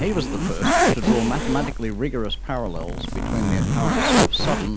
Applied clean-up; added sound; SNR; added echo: none; Zipper (clothing); -4 dB; none.